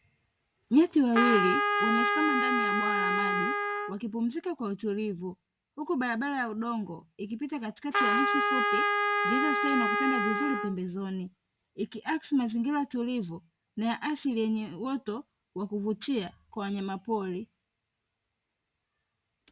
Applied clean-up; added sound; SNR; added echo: none; Trumpet; -4 dB; none.